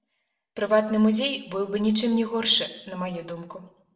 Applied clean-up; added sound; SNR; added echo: none; none; none; reverberation time 0.6 s.